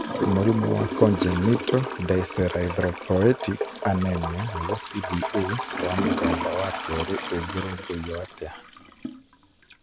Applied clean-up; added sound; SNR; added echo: none; Toilet flush / Gurgling; 4 dB; none.